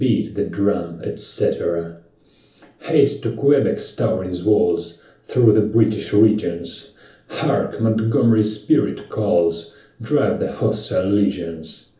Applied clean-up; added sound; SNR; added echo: none; none; none; reverberation time 0.8 s.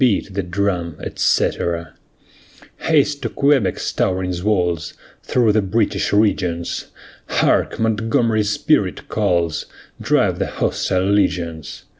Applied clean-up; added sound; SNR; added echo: none; none; none; none.